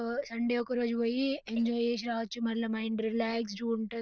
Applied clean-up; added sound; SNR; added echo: neural diffusion model UNIVERSE++.